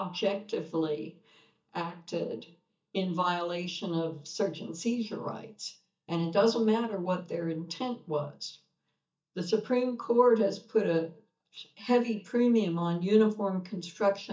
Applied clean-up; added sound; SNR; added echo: neural mask model DeepFilterNet 3.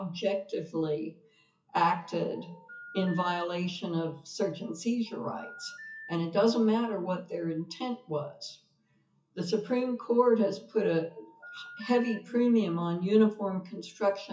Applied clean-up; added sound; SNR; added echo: classical method WPE with log-MMSE.